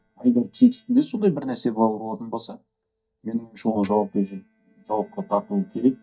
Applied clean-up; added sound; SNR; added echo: neural mask model DeepFilterNet 3.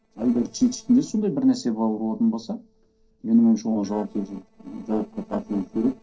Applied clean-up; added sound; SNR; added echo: neural separator model SepFormer DNS4.